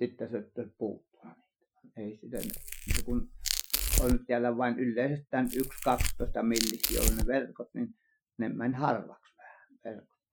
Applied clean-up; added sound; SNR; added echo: classical method Wiener filter.